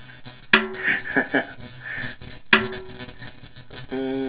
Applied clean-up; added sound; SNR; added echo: none; Snare drum; -2 dB; reverberation time 0.2 s.